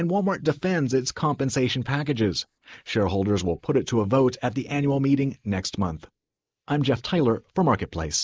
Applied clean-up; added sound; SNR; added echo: neural mask model Resemble Enhance denoiser.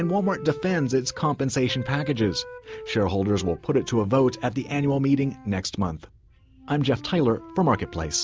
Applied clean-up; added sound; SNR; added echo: none; Wind instrument, woodwind instrument; 17 dB; none.